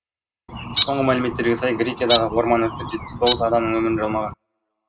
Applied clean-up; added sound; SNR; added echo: none; Bird; 2 dB; reverberation time 0.2 s.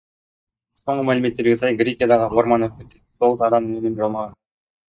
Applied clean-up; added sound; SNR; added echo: neural mask model DeepFilterNet 3.